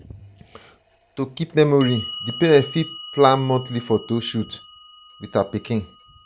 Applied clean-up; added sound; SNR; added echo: none; Clock; 12 dB; none.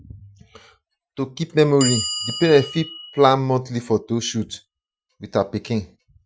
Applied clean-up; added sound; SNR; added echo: classical method Wiener filter.